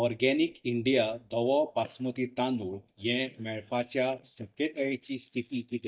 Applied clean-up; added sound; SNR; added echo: neural mask model DeepFilterNet 3.